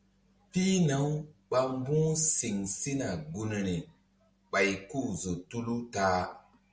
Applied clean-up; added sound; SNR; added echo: none; none; none; none.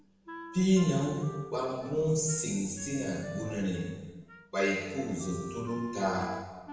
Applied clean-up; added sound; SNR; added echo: none; Wind instrument, woodwind instrument; 14 dB; reverberation time 1.2 s.